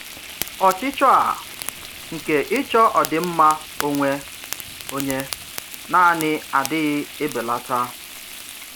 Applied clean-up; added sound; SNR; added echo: none; Fire + Frying (food); 12 dB; none.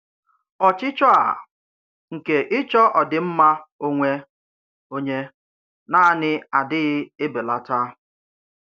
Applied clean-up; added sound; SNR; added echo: none; none; none; none.